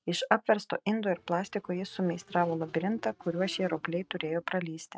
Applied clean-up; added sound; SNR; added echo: neural mask model RNNoise.